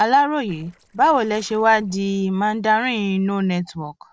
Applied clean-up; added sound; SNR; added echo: neural separator model SepFormer DNS4.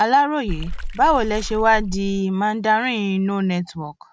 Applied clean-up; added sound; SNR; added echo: none; Water / Splash, splatter; 6 dB; none.